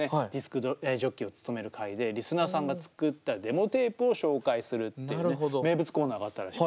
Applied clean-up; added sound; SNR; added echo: none; none; none; none.